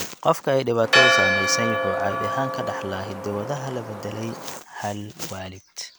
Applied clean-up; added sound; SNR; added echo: none; Church bell; -3 dB; none.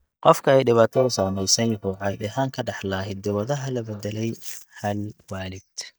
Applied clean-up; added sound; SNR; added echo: neural mask model DeepFilterNet 3.